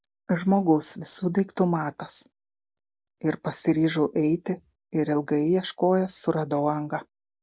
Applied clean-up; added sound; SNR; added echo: none; none; none; none.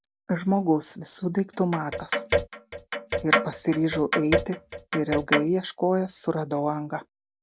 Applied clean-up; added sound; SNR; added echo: none; Clock; 1 dB; none.